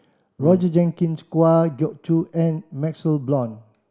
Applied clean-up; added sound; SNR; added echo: none; Brass instrument; 14 dB; none.